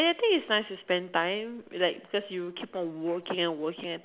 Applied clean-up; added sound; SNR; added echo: none; none; none; none.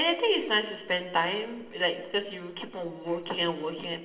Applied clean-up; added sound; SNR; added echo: none; none; none; reverberation time 1.5 s.